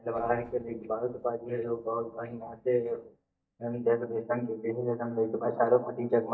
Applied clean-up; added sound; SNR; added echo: neural mask model DeepFilterNet 3.